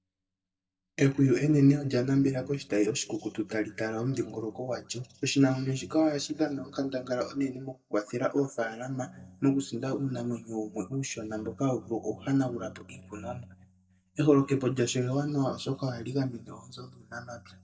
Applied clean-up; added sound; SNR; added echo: neural mask model DeepFilterNet 3.